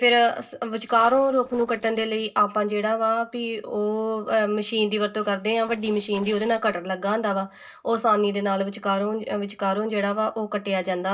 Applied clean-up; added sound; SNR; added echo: neural separator model SepFormer DNS4.